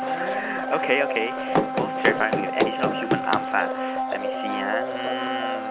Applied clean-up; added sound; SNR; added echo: none; Run + Domestic sounds, home sounds; -3 dB; none.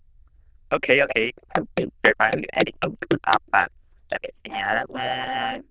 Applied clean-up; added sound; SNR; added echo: neural diffusion model UNIVERSE++.